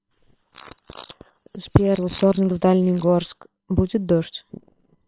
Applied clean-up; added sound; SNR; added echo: neural separator model SepFormer WHAM!.